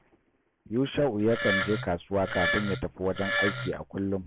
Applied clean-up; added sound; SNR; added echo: none; Wood; 2 dB; none.